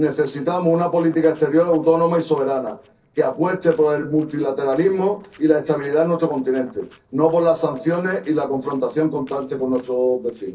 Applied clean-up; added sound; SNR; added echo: neural separator model SepFormer DNS4.